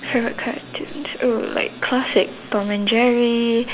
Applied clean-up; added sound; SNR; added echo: none; none; none; none.